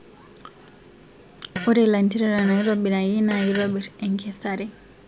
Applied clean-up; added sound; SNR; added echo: none; Fart; 13 dB; none.